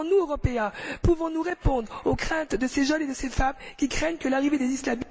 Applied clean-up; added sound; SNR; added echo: none; none; none; none.